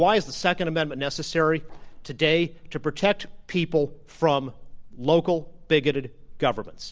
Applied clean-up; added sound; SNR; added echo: none; none; none; none.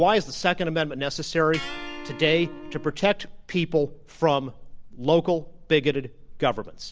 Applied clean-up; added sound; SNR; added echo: none; Electric guitar; 15 dB; none.